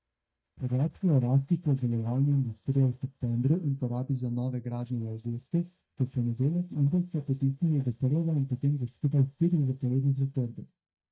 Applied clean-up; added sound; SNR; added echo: neural mask model DeepFilterNet 3.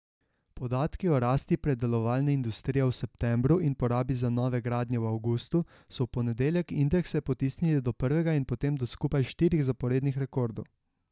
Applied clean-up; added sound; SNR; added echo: none; none; none; none.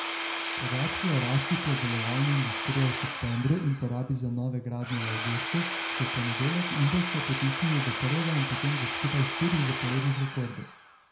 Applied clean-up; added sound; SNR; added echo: none; Tools / Domestic sounds, home sounds; 4 dB; reverberation time 0.5 s.